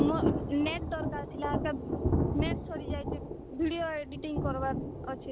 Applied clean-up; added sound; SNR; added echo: none; Thunder / Rain; -2 dB; none.